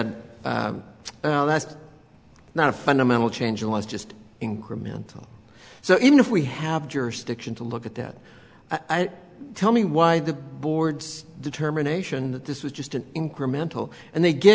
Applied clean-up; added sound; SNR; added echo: none; none; none; none.